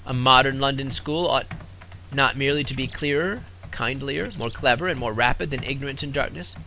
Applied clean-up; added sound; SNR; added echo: none; Bird + Computer keyboard; 17 dB; none.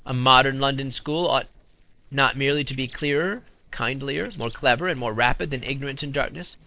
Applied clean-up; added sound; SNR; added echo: neural separator model SepFormer DNS4.